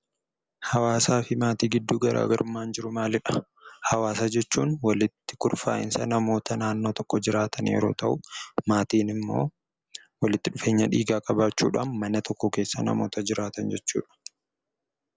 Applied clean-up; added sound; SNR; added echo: none; none; none; none.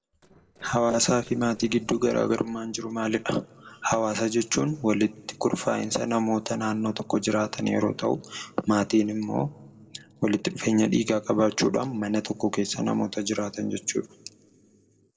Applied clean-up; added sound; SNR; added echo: neural separator model SepFormer DNS4.